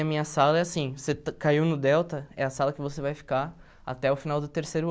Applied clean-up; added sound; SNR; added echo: none; none; none; none.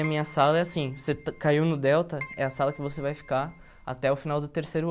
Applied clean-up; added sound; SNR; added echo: none; Keyboard (musical); 19 dB; none.